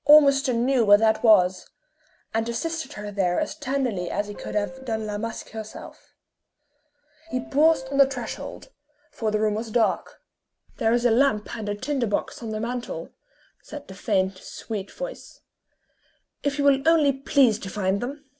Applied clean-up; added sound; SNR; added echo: none; Subway, metro, underground / Doorbell; 14 dB; none.